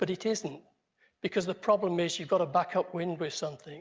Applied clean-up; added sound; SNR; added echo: none; none; none; none.